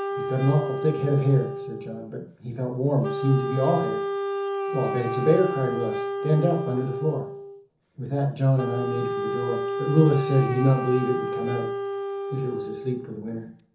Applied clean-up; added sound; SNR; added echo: none; Wind instrument, woodwind instrument; 5 dB; reverberation time 0.6 s.